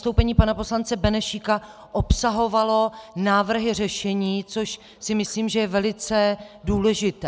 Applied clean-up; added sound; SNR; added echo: none; none; none; none.